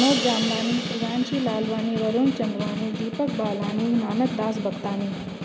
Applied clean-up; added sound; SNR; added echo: none; Snare drum + Crash cymbal; 6 dB; none.